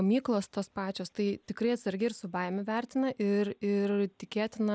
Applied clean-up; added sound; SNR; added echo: none; none; none; none.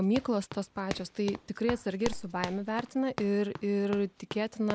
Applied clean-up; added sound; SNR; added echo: none; Run; 11 dB; none.